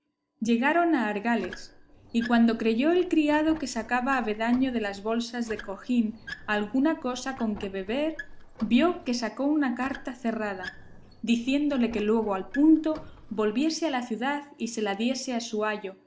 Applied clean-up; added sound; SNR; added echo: none; Squeak; 18 dB; none.